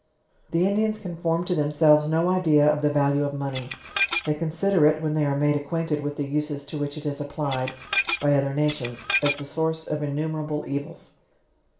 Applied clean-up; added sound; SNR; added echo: none; Dishes, pots, and pans / Glass; 5 dB; reverberation time 0.4 s.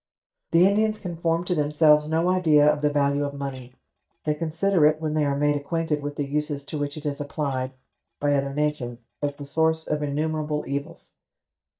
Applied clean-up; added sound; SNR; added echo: neural mask model DeepFilterNet 3.